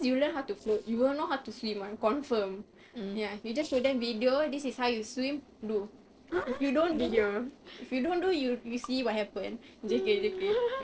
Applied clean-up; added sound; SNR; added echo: neural separator model SepFormer DNS4.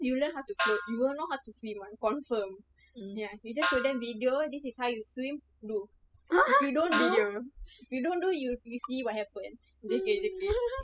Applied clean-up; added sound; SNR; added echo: classical method spectral subtraction.